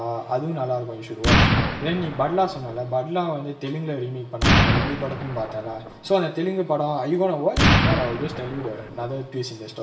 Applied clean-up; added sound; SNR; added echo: none; Explosion; -4 dB; reverberation time 0.9 s.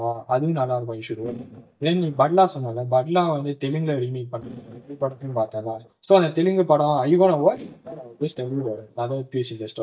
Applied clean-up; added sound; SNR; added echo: neural mask model DeepFilterNet 3.